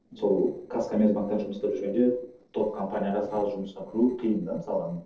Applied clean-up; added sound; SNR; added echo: neural separator model SepFormer DNS4.